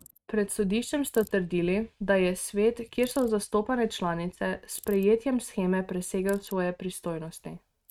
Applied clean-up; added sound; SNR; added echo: neural mask model RNNoise.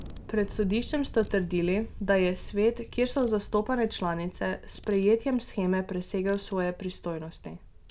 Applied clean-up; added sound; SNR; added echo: none; Ratchet, pawl + Thunder; 11 dB; none.